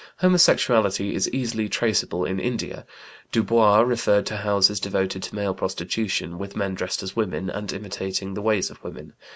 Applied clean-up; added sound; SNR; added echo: none; none; none; none.